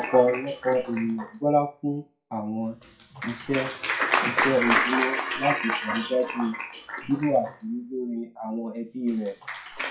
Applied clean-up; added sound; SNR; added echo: classical method WPE with log-MMSE.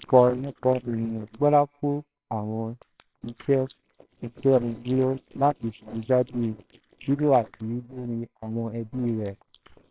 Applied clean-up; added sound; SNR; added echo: neural separator model SepFormer WHAMR!.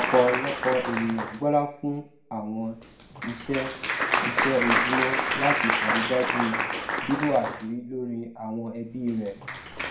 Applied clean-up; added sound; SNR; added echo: none; Applause; 1 dB; reverberation time 0.4 s.